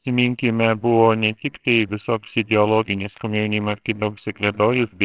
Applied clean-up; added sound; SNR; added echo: neural separator model SepFormer WHAMR!.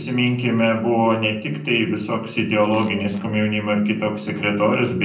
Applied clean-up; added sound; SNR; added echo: none; Fart; 20 dB; reverberation time 0.6 s.